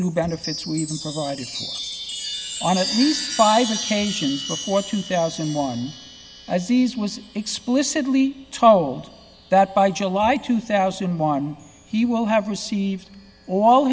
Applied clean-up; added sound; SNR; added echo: none; Chime; 12 dB; none.